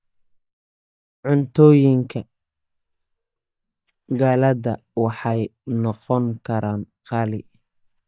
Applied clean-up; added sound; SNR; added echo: neural mask model DeepFilterNet 3.